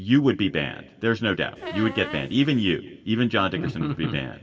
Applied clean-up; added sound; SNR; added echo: none; Squeak; 12 dB; reverberation time 1.3 s.